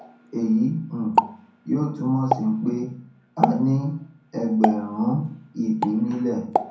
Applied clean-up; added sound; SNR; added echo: none; Explosion; 5 dB; reverberation time 0.5 s.